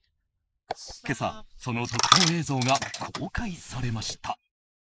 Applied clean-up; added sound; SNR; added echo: neural mask model Resemble Enhance denoiser.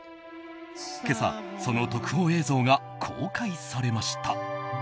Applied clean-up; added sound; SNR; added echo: none; none; none; none.